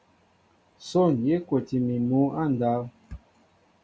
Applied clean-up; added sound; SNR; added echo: none; none; none; none.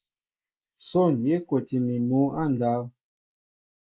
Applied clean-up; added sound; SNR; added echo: neural mask model Resemble Enhance denoiser.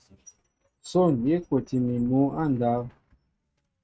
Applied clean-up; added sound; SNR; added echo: neural mask model RNNoise.